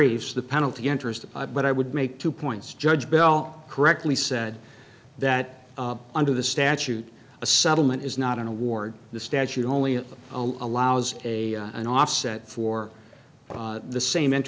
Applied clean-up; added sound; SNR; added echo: none; none; none; none.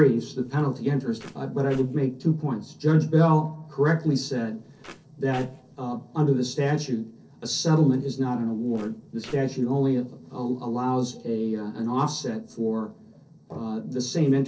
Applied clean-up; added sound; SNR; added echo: neural separator model SepFormer DNS4.